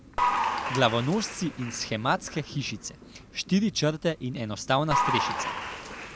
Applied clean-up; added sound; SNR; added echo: none; Applause / Crowd; 3 dB; none.